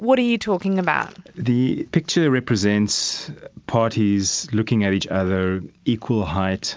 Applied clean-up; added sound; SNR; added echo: none; none; none; none.